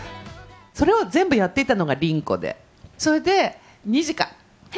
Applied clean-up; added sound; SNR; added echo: none; none; none; none.